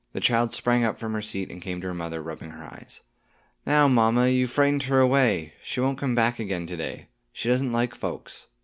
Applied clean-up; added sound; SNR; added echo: none; none; none; none.